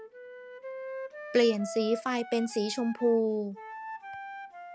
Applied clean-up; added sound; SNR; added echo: none; Wind instrument, woodwind instrument; 11 dB; none.